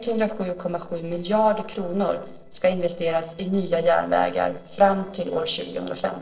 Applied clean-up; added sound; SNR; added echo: neural separator model SepFormer DNS4.